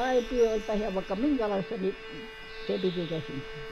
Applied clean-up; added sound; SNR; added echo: none; Bowed string instrument + Bird; 10 dB; none.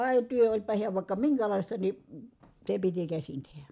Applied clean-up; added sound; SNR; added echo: none; none; none; none.